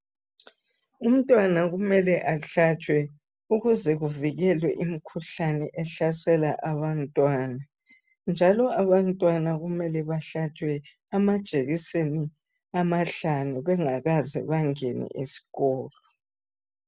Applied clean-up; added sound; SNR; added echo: none; none; none; none.